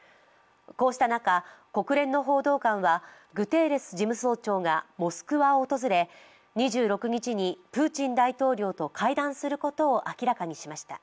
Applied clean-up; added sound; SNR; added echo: none; none; none; none.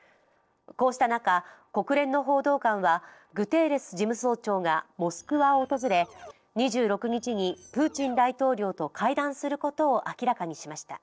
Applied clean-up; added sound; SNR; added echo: neural separator model SepFormer DNS4.